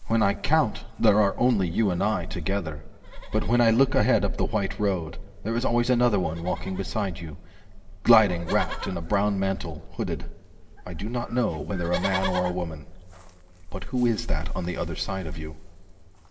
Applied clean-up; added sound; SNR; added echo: none; Livestock, farm animals, working animals; 18 dB; reverberation time 2.8 s.